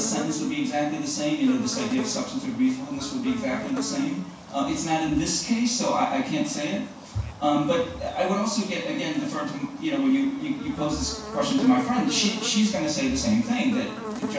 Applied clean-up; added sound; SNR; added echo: none; Buzz; 13 dB; reverberation time 0.7 s.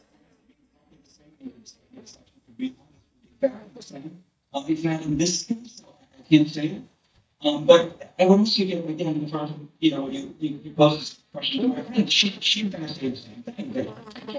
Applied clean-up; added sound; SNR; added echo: neural mask model DeepFilterNet 3.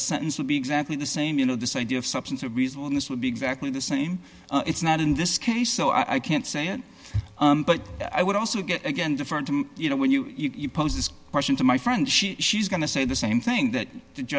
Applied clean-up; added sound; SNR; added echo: none; none; none; none.